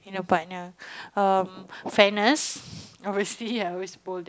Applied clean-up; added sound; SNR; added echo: none; none; none; none.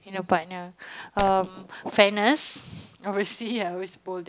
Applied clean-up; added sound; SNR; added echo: none; Shatter; 14 dB; none.